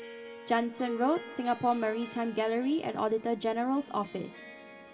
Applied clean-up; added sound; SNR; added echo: none; Harp; 15 dB; reverberation time 1.9 s.